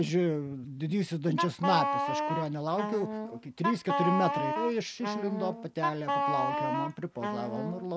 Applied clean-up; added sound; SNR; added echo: none; Wind instrument, woodwind instrument; 0 dB; none.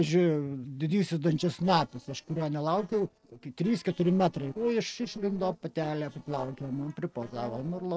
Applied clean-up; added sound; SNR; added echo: neural separator model SepFormer DNS4.